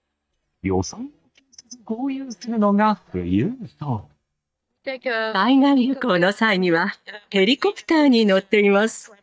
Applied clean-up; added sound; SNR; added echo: neural mask model DeepFilterNet 3.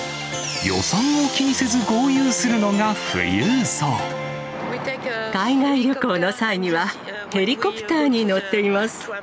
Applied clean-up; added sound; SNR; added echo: none; none; none; none.